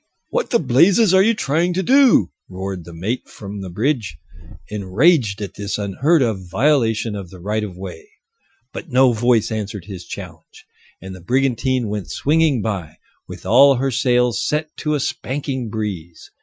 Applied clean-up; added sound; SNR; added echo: classical method Wiener filter.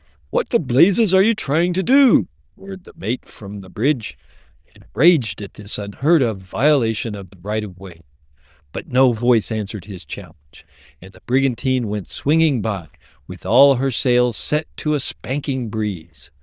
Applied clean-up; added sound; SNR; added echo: neural diffusion model UNIVERSE++.